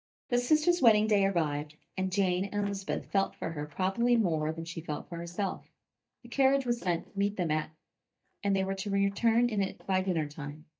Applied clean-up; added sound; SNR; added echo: neural mask model DeepFilterNet 3.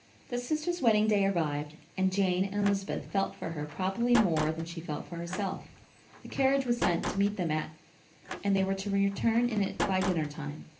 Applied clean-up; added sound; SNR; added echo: none; Slam; 10 dB; reverberation time 0.3 s.